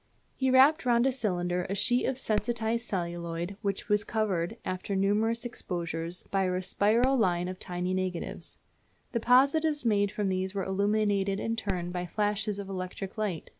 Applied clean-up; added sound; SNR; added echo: none; Fireworks; 16 dB; none.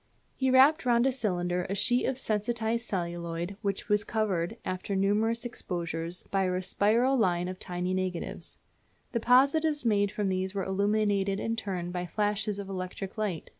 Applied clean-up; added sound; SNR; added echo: none; none; none; none.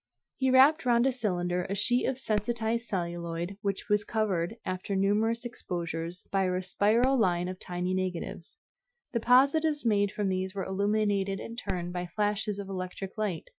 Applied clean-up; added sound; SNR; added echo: classical method Wiener filter.